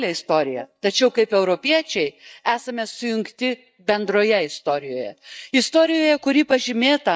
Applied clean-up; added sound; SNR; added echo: neural mask model DeepFilterNet 3.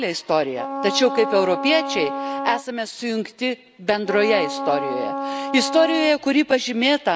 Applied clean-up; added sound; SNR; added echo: none; Wind instrument, woodwind instrument; 8 dB; none.